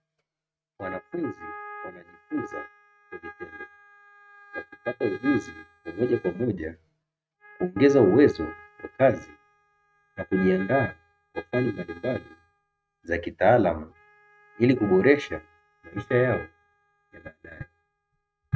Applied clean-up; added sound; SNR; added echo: neural mask model RNNoise.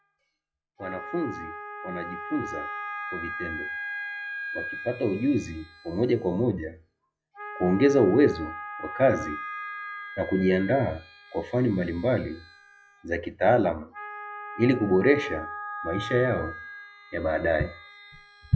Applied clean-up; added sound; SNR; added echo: classical method log-MMSE.